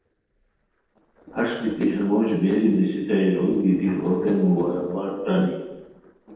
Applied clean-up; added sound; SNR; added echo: neural separator model SepFormer DNS4.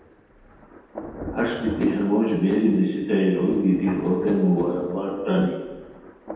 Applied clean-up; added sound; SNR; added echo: none; Thunder; 17 dB; reverberation time 1.1 s.